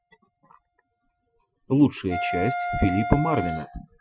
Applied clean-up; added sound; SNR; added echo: classical method Wiener filter.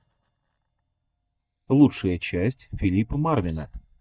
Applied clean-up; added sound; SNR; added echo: neural mask model DeepFilterNet 3.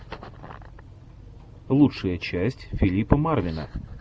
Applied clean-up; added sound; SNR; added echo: none; none; none; none.